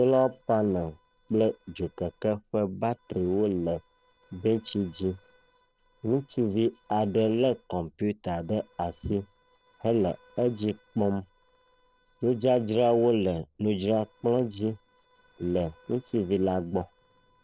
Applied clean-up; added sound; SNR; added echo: neural separator model SepFormer DNS4.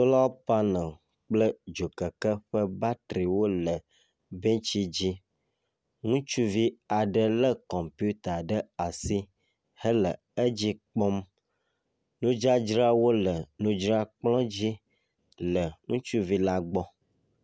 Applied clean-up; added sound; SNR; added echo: none; none; none; none.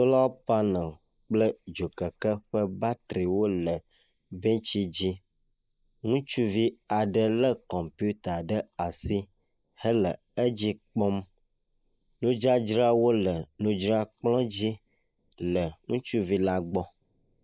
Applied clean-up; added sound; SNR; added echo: neural mask model Resemble Enhance denoiser.